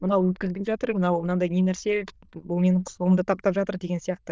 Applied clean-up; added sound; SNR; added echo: neural diffusion model UNIVERSE++.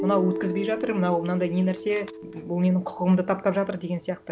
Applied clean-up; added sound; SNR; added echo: none; Guitar; 10 dB; none.